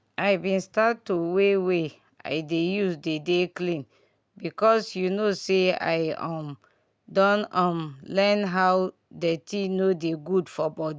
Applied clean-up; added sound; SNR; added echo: none; none; none; none.